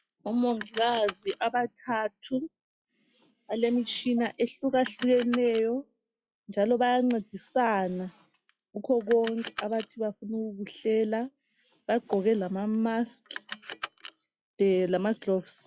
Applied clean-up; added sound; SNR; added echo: classical method log-MMSE.